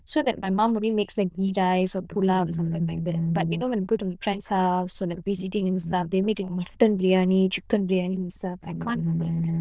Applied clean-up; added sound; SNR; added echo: neural diffusion model UNIVERSE++.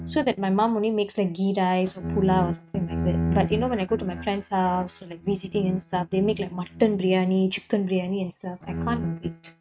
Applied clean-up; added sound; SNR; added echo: neural mask model RNNoise.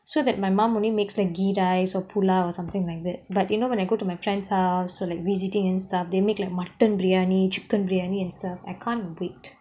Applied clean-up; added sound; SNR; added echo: none; none; none; none.